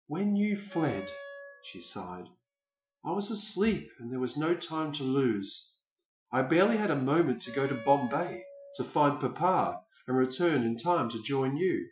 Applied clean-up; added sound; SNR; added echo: classical method Wiener filter.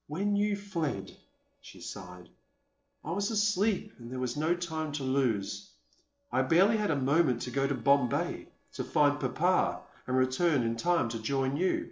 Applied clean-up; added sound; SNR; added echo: neural separator model SepFormer DNS4.